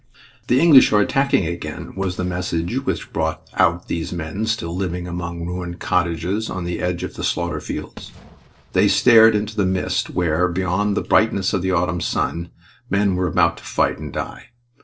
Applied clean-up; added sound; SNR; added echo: neural separator model SepFormer DNS4.